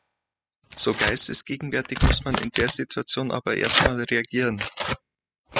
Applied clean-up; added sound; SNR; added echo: classical method spectral subtraction.